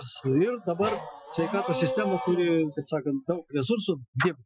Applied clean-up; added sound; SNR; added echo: classical method Wiener filter.